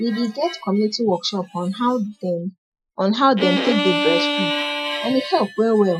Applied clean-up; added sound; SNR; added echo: classical method Wiener filter.